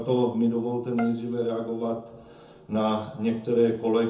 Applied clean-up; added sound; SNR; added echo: none; Bowed string instrument; 19 dB; reverberation time 0.6 s.